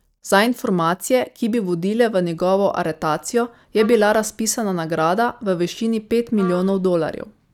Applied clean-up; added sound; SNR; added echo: neural mask model DeepFilterNet 3.